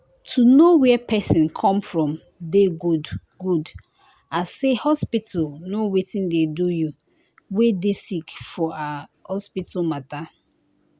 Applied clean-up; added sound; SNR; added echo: none; none; none; none.